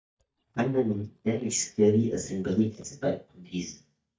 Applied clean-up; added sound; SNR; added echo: neural mask model DeepFilterNet 3.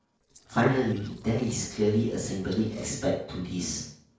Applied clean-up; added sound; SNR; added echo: neural separator model SepFormer DNS4.